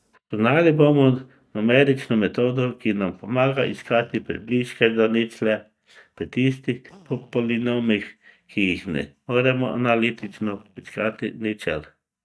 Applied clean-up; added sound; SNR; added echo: neural mask model DeepFilterNet 3.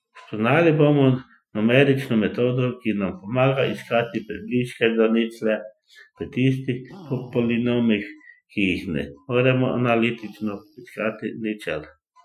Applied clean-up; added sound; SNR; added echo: classical method Wiener filter.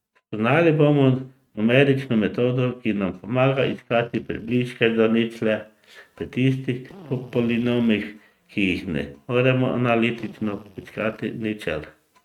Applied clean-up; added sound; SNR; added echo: neural mask model RNNoise.